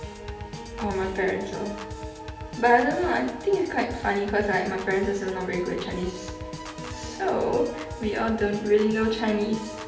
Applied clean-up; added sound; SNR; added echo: none; Piano / Organ; 10 dB; reverberation time 0.8 s.